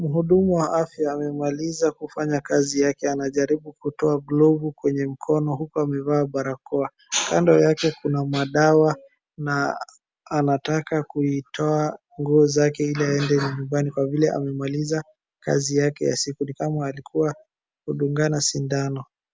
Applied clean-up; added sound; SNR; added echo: none; none; none; none.